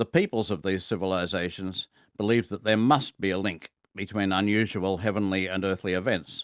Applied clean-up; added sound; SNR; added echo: none; none; none; none.